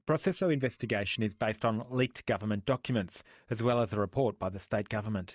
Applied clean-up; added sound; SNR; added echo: neural mask model DeepFilterNet 3.